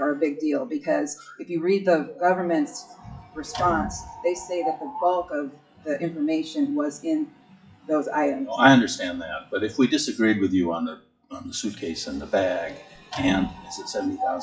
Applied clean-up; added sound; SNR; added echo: classical method WPE with log-MMSE.